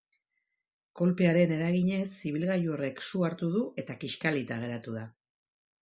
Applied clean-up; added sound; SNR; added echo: none; none; none; none.